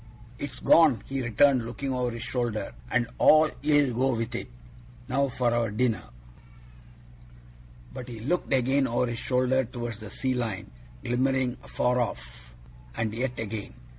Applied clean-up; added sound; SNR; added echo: none; none; none; none.